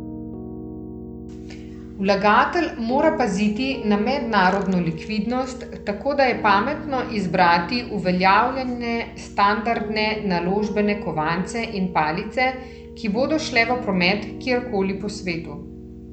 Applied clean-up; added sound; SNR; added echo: none; Piano; 11 dB; none.